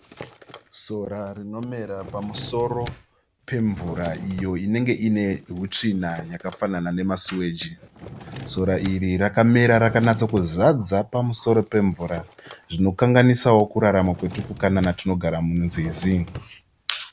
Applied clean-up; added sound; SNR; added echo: none; Drawer open or close; 17 dB; none.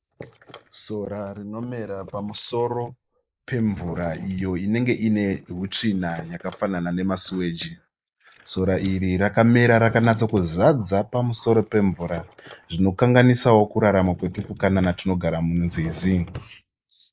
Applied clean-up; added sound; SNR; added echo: neural mask model Resemble Enhance denoiser.